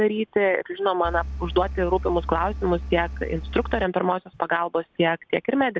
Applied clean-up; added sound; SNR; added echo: none; Engine; 8 dB; none.